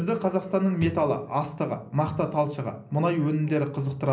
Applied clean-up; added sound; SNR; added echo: none; Thump, thud; 15 dB; reverberation time 0.5 s.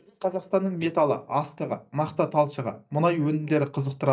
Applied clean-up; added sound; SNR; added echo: neural mask model DeepFilterNet 3.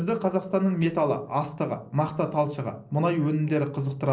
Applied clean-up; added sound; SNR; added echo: neural separator model SepFormer DNS4.